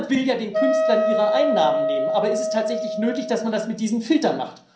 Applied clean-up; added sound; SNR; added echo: none; Wind instrument, woodwind instrument; -1 dB; reverberation time 0.6 s.